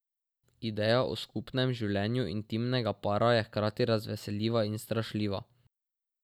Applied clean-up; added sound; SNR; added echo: none; none; none; none.